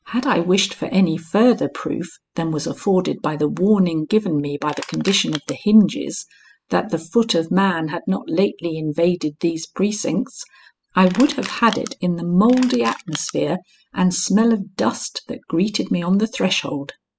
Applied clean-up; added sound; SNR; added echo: classical method spectral subtraction.